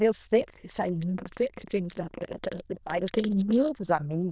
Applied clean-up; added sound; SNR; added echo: neural diffusion model UNIVERSE++.